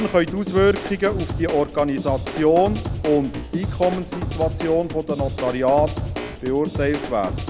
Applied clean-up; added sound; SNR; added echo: none; Drum / Drum kit; 7 dB; none.